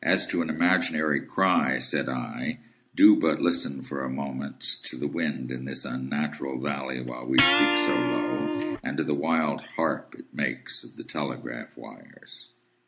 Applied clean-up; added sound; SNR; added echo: none; Electric guitar; 0 dB; none.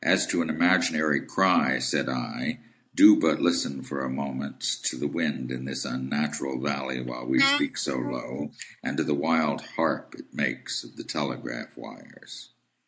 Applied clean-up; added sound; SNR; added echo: neural mask model Resemble Enhance denoiser.